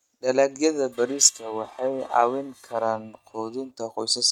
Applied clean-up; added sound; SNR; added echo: neural mask model RNNoise.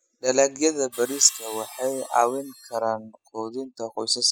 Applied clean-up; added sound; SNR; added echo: classical method spectral subtraction.